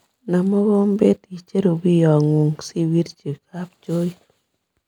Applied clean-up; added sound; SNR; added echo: none; none; none; none.